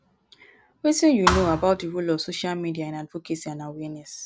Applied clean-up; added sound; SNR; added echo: none; Thump, thud; 1 dB; none.